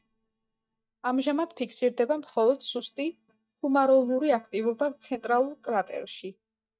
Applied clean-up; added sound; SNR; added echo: neural mask model DeepFilterNet 3.